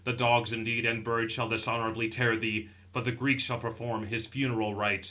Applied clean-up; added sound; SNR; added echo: none; none; none; none.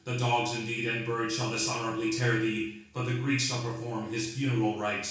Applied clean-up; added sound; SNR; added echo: none; none; none; reverberation time 0.6 s.